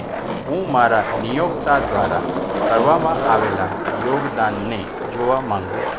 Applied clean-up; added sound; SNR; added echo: none; Skateboard; 2 dB; none.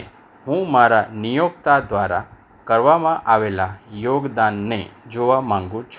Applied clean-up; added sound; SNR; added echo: none; none; none; none.